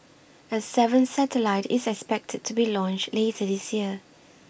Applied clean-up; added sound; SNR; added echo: none; none; none; none.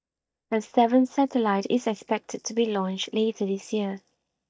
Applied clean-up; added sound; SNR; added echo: neural mask model DeepFilterNet 3.